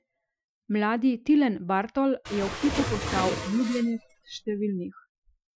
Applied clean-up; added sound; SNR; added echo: classical method Wiener filter.